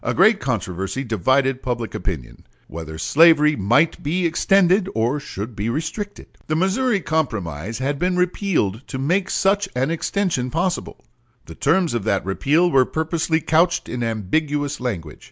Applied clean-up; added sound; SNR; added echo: none; none; none; none.